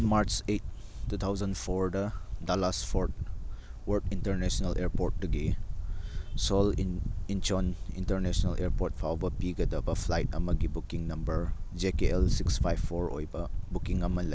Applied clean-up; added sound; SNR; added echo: none; none; none; none.